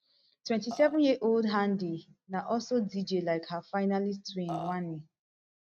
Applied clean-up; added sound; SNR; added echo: neural mask model RNNoise.